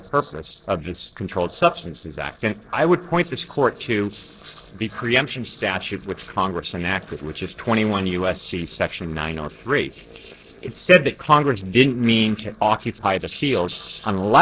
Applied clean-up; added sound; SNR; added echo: neural separator model SepFormer DNS4.